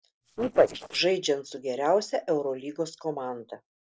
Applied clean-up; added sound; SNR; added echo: neural separator model SepFormer DNS4.